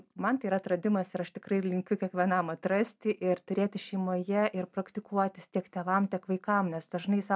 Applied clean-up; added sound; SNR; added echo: none; none; none; none.